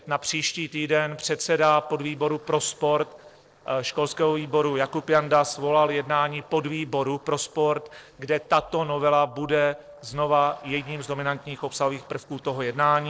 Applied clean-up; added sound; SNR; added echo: neural separator model SepFormer DNS4.